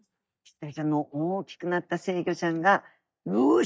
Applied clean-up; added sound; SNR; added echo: neural mask model DeepFilterNet 3.